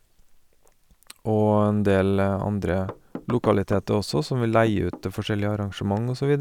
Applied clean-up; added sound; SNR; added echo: none; Knock / Wood; 18 dB; none.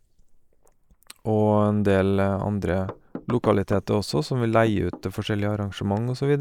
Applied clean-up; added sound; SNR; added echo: neural mask model Resemble Enhance denoiser.